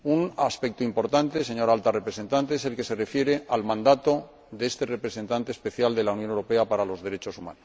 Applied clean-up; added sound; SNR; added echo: none; none; none; none.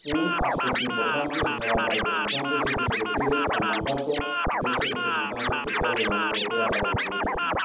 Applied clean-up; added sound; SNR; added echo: none; Scratching (performance technique); -3 dB; reverberation time 2.2 s.